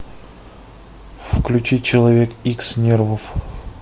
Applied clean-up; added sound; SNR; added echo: none; none; none; none.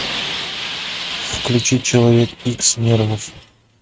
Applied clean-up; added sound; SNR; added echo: neural mask model RNNoise.